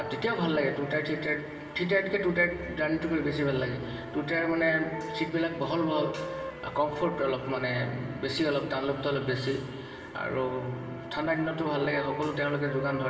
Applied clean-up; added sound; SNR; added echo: none; Wind instrument, woodwind instrument; 13 dB; reverberation time 2.0 s.